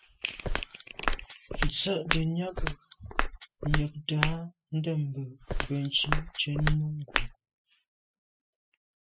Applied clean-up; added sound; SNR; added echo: classical method spectral subtraction.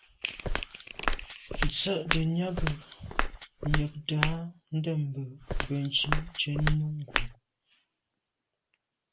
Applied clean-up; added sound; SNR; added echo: none; Walk, footsteps; -1 dB; none.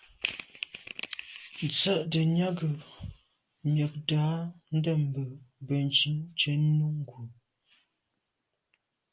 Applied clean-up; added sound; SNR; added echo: none; none; none; none.